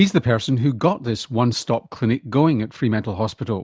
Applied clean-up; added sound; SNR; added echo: none; none; none; none.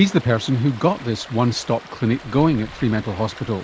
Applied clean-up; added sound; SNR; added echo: none; Stream; 18 dB; none.